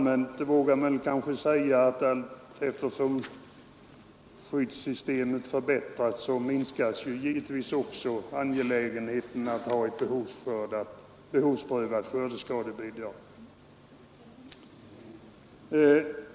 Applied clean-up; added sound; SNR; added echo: none; none; none; none.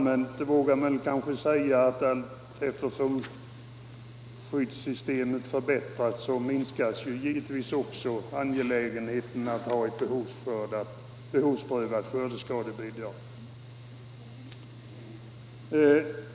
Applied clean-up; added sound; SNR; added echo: none; Mechanical fan; 17 dB; none.